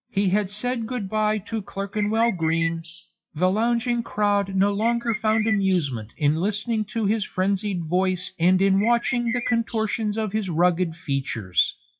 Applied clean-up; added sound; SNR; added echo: classical method WPE with log-MMSE.